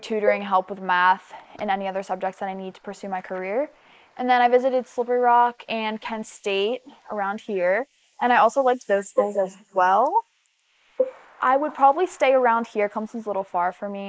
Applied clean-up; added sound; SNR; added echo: neural mask model Resemble Enhance denoiser.